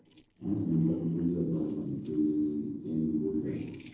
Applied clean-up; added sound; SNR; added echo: neural separator model SepFormer DNS4.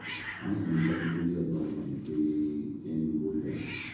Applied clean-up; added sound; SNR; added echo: none; Hiss; 13 dB; reverberation time 1.2 s.